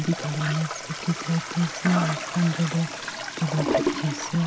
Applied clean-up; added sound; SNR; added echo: none; Toilet flush; 4 dB; none.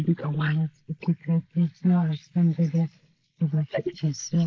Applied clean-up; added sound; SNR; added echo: neural mask model Resemble Enhance denoiser.